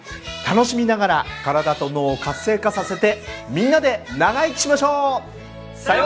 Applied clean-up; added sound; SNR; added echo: none; none; none; none.